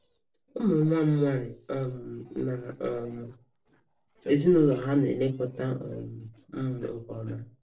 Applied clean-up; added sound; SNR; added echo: neural separator model SepFormer DNS4.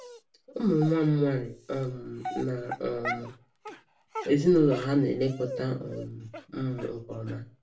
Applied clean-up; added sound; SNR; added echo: none; Dog; 14 dB; reverberation time 0.2 s.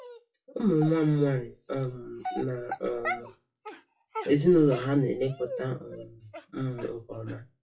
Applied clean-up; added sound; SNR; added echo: classical method WPE with log-MMSE.